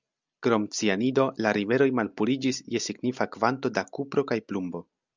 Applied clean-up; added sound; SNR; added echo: none; none; none; none.